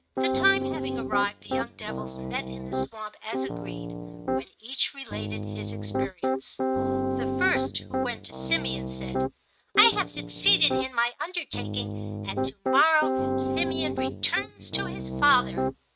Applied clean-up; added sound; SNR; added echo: neural mask model RNNoise.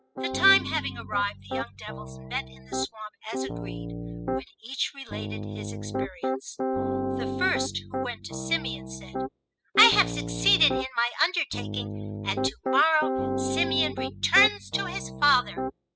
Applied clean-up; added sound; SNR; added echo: classical method spectral subtraction.